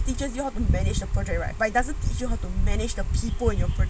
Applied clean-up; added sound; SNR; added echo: none; none; none; none.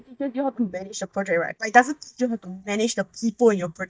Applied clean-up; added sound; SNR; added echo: neural mask model DeepFilterNet 3.